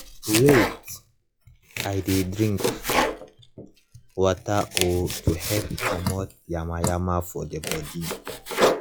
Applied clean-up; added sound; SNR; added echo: classical method log-MMSE.